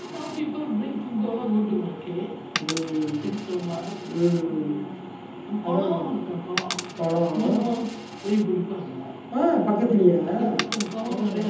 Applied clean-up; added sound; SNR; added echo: none; Coin (dropping); 14 dB; reverberation time 0.8 s.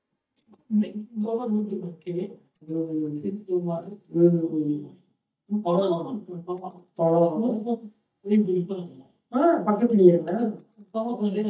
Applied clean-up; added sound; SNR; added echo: neural mask model DeepFilterNet 3.